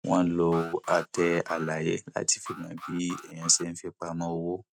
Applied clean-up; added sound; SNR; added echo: neural mask model RNNoise.